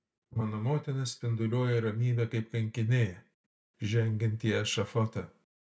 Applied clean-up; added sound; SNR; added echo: none; none; none; none.